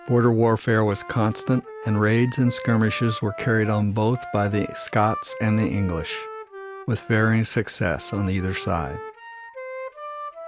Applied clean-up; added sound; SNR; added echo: none; Wind instrument, woodwind instrument; 14 dB; none.